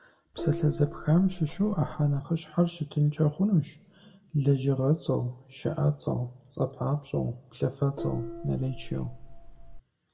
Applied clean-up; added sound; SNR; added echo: none; Gong; 10 dB; reverberation time 0.7 s.